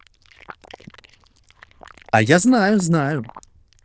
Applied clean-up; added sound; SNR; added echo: neural diffusion model UNIVERSE++.